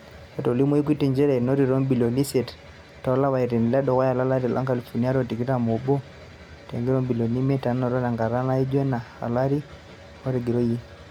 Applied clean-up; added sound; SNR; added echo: none; none; none; none.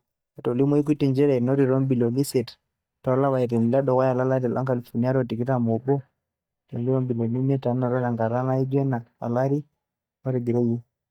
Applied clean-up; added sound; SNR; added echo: neural mask model DeepFilterNet 3.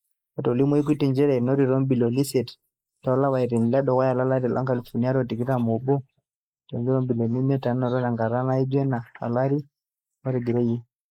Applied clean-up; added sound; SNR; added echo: neural mask model Resemble Enhance denoiser.